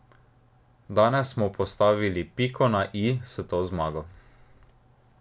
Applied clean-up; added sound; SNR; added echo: none; none; none; none.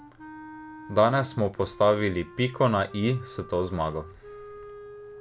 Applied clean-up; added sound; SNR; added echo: none; Wind instrument, woodwind instrument; 18 dB; none.